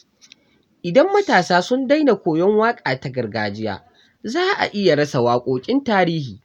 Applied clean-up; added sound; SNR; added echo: none; none; none; none.